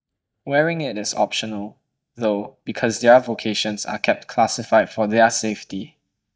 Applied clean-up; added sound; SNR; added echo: neural mask model DeepFilterNet 3.